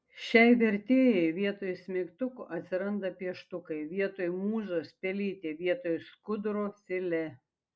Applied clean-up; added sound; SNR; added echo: none; none; none; none.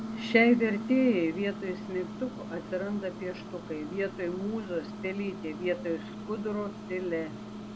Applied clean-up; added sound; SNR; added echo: none; Microwave oven; 9 dB; none.